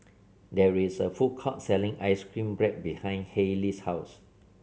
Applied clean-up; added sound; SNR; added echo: none; none; none; none.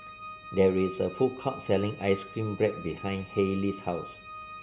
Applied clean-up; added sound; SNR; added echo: none; Organ; 14 dB; none.